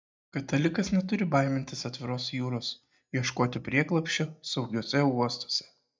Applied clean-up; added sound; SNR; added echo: neural mask model DeepFilterNet 3.